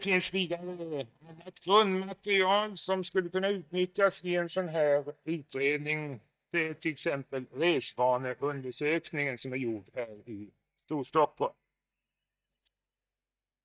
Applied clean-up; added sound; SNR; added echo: neural mask model DeepFilterNet 3.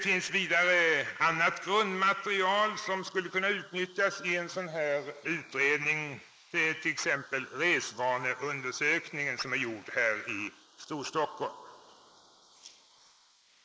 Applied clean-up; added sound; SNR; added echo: neural mask model Resemble Enhance denoiser.